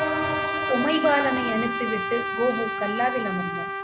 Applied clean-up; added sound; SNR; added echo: none; Trumpet; 2 dB; none.